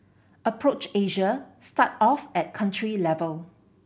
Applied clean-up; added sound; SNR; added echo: none; none; none; none.